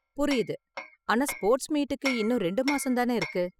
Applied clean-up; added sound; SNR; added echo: classical method spectral subtraction.